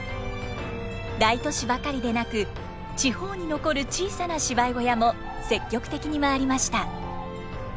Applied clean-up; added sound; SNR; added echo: none; Bark + Bird; 12 dB; none.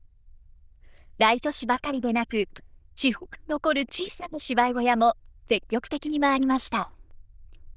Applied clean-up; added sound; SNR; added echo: neural diffusion model UNIVERSE++.